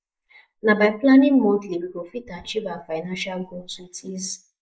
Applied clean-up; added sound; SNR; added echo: neural mask model Resemble Enhance denoiser.